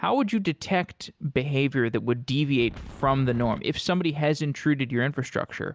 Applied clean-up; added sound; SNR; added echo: none; Wind; 15 dB; none.